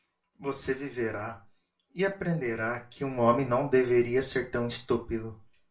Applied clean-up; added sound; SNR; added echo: none; none; none; reverberation time 0.3 s.